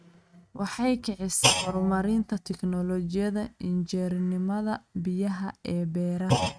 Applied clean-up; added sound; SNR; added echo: neural mask model RNNoise.